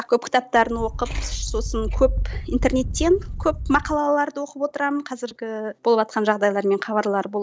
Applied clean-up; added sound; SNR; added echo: none; Thunder / Wind; 5 dB; none.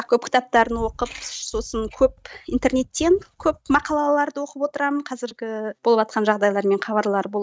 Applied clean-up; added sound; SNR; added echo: neural mask model RNNoise.